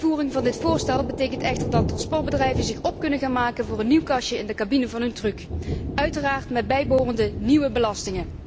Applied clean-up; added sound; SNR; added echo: none; Thunder; 6 dB; none.